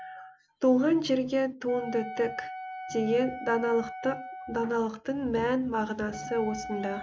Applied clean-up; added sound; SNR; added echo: none; Wind instrument, woodwind instrument; 12 dB; none.